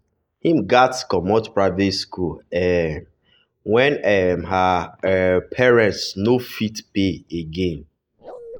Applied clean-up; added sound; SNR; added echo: neural mask model Resemble Enhance denoiser.